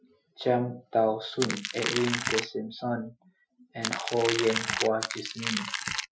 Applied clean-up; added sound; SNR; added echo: classical method Wiener filter.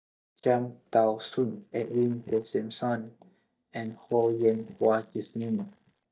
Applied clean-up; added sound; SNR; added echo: neural mask model DeepFilterNet 3.